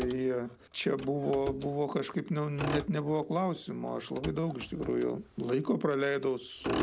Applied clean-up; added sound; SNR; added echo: none; Motor vehicle (road); 11 dB; none.